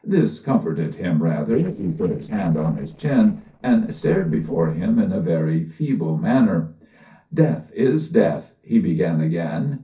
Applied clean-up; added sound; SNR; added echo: neural separator model SepFormer DNS4.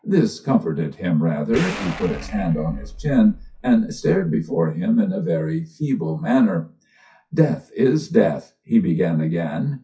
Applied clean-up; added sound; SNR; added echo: classical method WPE with log-MMSE.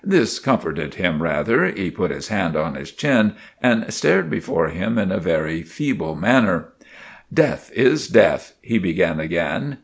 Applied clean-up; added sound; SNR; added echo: none; none; none; none.